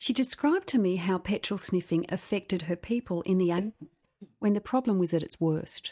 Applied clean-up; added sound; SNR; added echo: neural mask model DeepFilterNet 3.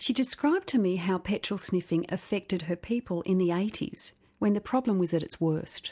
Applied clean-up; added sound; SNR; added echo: none; none; none; none.